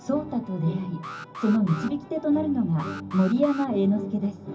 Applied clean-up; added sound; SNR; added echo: none; Alarm; 16 dB; reverberation time 0.4 s.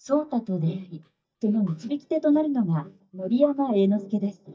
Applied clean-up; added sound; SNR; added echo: neural mask model DeepFilterNet 3.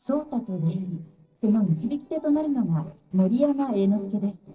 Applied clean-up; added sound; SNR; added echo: neural separator model SepFormer DNS4.